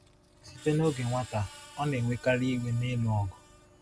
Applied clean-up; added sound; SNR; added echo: none; Screech; 20 dB; none.